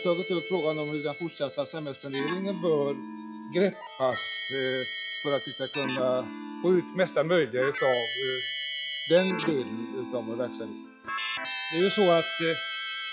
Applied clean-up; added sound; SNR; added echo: classical method log-MMSE.